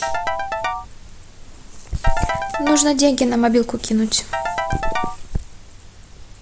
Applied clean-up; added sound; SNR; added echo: none; Ringtone / Keyboard (musical); 6 dB; none.